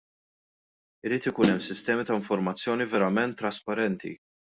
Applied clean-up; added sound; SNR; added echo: none; Snare drum; 0 dB; none.